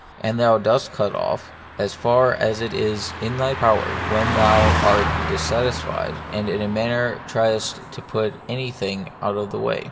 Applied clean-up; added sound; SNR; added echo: none; Car passing by; 6 dB; reverberation time 0.5 s.